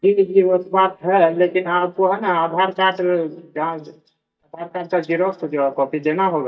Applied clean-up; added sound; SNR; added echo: neural mask model DeepFilterNet 3.